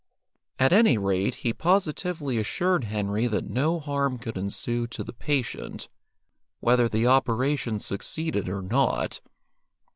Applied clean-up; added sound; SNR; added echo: none; none; none; none.